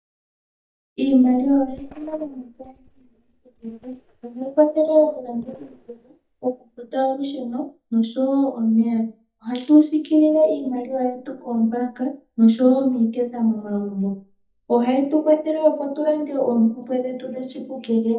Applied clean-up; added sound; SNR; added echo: neural mask model DeepFilterNet 3.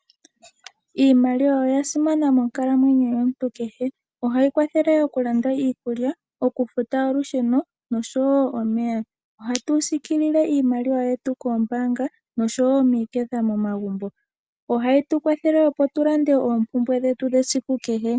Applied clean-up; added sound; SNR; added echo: none; none; none; none.